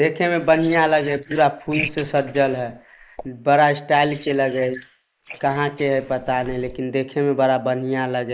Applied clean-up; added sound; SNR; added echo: neural mask model Resemble Enhance denoiser.